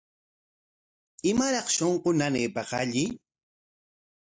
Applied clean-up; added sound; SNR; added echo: none; none; none; none.